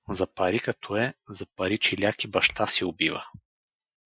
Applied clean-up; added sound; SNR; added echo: classical method Wiener filter.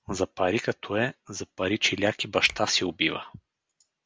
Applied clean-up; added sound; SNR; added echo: none; Finger snapping; 16 dB; none.